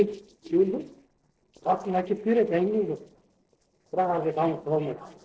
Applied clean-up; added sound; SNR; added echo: neural separator model SepFormer DNS4.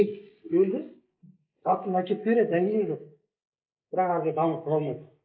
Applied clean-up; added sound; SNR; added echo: neural mask model Resemble Enhance denoiser.